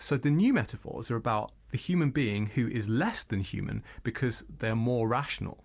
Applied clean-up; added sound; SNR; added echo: none; none; none; none.